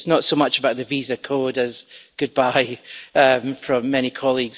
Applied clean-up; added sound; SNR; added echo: none; none; none; none.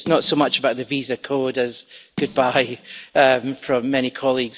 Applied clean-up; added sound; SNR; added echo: none; Snare drum; 18 dB; none.